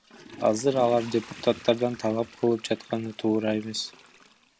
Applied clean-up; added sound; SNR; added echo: none; Toilet flush / Water; 19 dB; none.